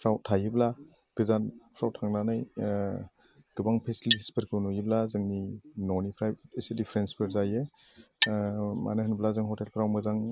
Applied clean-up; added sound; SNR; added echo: neural mask model Resemble Enhance denoiser.